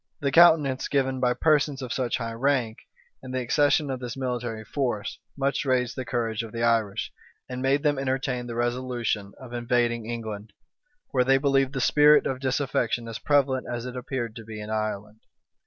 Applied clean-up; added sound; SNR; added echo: none; none; none; none.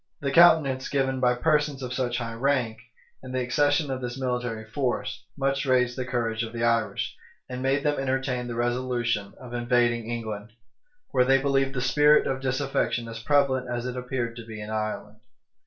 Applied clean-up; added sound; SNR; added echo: none; none; none; reverberation time 0.3 s.